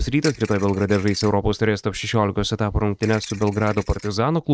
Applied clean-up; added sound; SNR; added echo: neural mask model RNNoise.